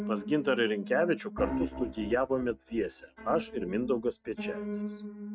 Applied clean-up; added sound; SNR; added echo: neural mask model RNNoise.